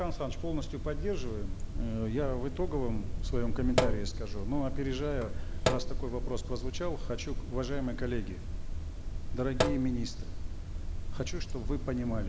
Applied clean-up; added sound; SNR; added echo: none; Sink (filling or washing); -3 dB; none.